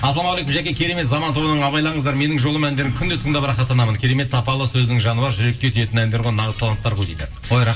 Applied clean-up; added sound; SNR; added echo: none; none; none; reverberation time 1.0 s.